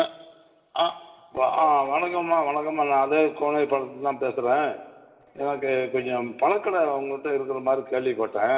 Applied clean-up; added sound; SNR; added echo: none; none; none; reverberation time 1.3 s.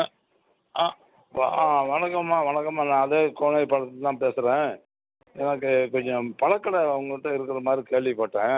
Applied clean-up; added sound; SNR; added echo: none; none; none; none.